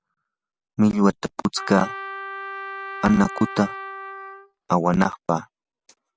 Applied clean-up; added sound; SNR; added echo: none; Trumpet; 10 dB; none.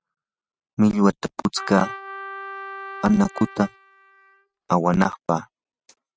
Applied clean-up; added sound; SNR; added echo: neural mask model RNNoise.